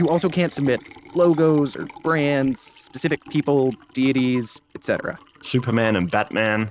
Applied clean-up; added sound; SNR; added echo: neural mask model RNNoise.